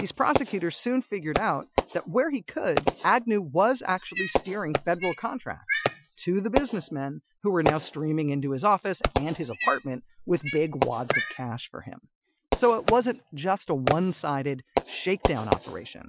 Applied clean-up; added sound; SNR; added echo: classical method Wiener filter.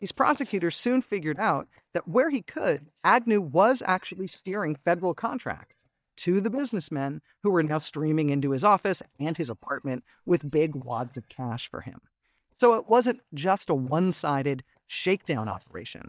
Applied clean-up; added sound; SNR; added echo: neural mask model DeepFilterNet 3.